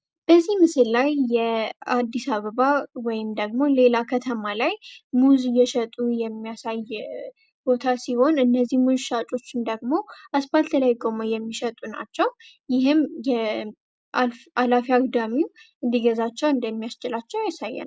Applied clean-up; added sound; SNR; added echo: none; none; none; none.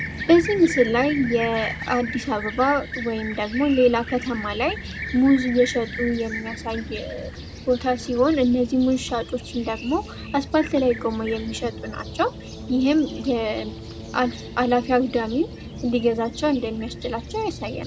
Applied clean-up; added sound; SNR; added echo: none; Fixed-wing aircraft, airplane; 11 dB; none.